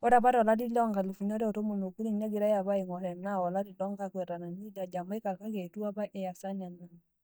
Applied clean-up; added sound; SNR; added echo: neural mask model DeepFilterNet 3.